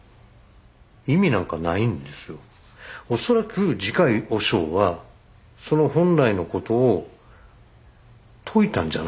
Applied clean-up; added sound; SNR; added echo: none; none; none; none.